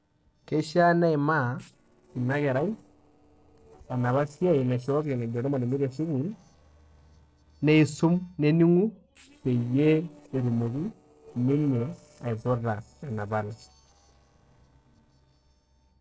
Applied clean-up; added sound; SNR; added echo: neural separator model SepFormer DNS4.